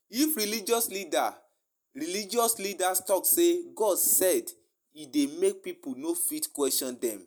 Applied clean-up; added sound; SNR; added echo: none; none; none; none.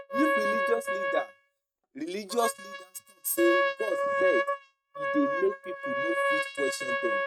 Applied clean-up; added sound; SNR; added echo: neural mask model RNNoise.